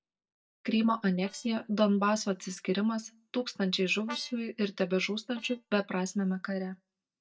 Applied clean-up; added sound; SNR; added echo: neural mask model DeepFilterNet 3.